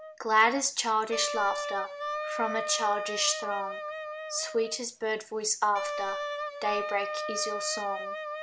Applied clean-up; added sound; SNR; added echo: none; Wind instrument, woodwind instrument; 5 dB; none.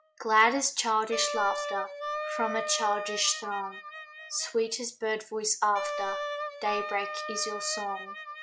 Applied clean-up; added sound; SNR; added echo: classical method log-MMSE.